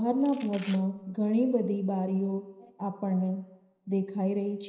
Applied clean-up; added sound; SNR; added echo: none; Domestic sounds, home sounds; 12 dB; reverberation time 0.9 s.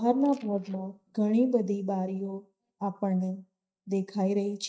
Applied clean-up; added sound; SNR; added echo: neural mask model DeepFilterNet 3.